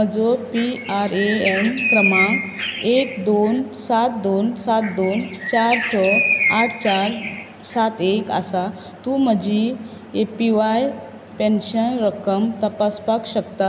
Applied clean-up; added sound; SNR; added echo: none; Bird; 4 dB; none.